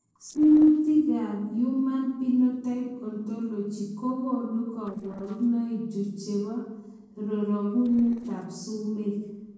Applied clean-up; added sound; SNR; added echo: neural separator model SepFormer DNS4.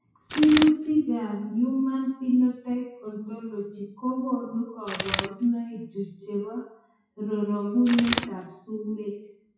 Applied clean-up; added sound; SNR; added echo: classical method WPE with log-MMSE.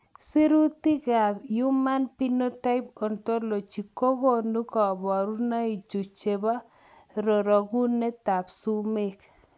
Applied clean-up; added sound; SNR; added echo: none; none; none; none.